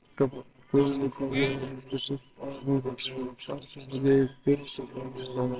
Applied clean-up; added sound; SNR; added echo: neural separator model SepFormer WHAMR!.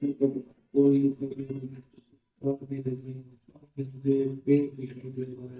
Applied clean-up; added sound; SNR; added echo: neural mask model DeepFilterNet 3.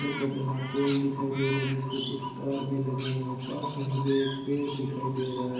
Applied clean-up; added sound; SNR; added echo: none; Crow; 13 dB; reverberation time 1.2 s.